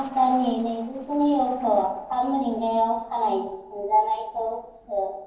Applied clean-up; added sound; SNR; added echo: neural separator model SepFormer DNS4.